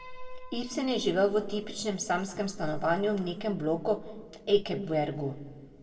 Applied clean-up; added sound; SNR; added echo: none; Piano; 14 dB; reverberation time 1.2 s.